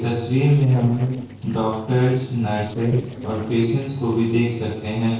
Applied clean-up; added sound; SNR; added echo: neural separator model SepFormer DNS4.